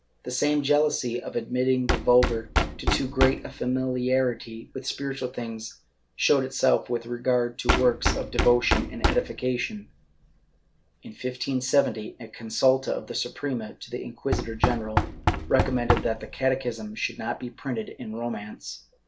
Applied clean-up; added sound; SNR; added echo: none; Knock; 4 dB; none.